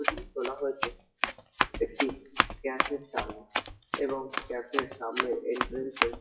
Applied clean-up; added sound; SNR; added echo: classical method WPE with log-MMSE.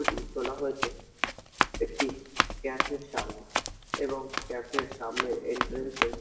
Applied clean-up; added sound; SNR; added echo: none; Run; -2 dB; reverberation time 0.8 s.